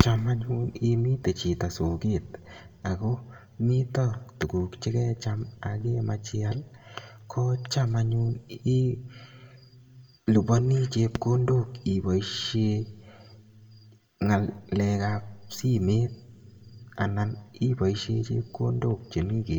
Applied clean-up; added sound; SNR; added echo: none; none; none; reverberation time 1.0 s.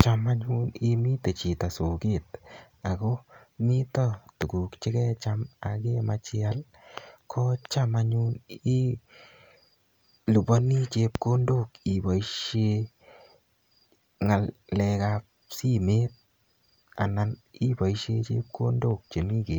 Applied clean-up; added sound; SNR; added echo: none; none; none; none.